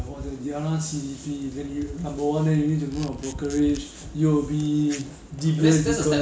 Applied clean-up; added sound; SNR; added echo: none; Camera; 19 dB; none.